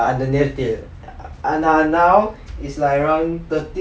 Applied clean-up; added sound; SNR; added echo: none; none; none; none.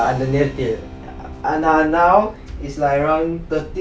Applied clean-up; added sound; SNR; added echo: none; Purr + Keyboard (musical); 18 dB; none.